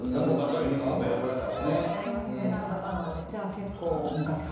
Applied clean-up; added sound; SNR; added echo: none; Livestock, farm animals, working animals; 19 dB; reverberation time 1.0 s.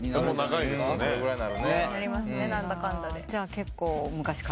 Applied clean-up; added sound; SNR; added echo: none; none; none; none.